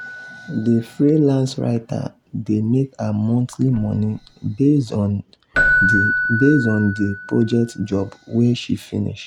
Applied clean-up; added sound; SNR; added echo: none; Keyboard (musical); 6 dB; none.